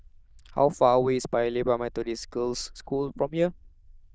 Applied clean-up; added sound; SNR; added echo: neural diffusion model UNIVERSE++.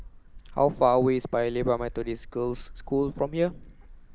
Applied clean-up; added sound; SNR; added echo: none; Gull, seagull; 16 dB; none.